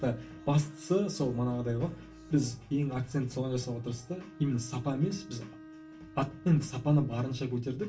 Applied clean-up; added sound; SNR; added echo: none; Bowed string instrument; 20 dB; reverberation time 0.2 s.